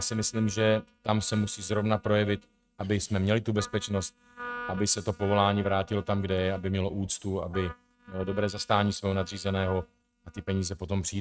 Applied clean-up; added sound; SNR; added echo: neural mask model RNNoise.